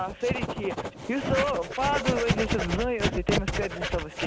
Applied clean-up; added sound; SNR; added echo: none; Writing; 0 dB; none.